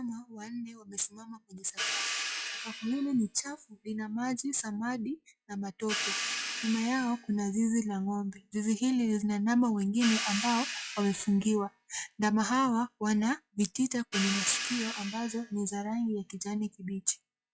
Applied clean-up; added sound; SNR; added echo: classical method log-MMSE.